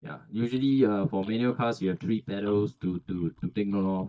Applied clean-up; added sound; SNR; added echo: neural mask model DeepFilterNet 3.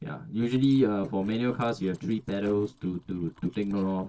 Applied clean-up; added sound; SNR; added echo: neural separator model SepFormer DNS4.